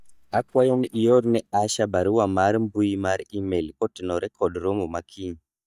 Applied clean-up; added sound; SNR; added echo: neural mask model DeepFilterNet 3.